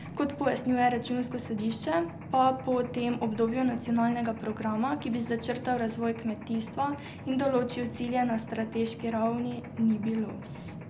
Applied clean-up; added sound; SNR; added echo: none; Mechanisms; 12 dB; none.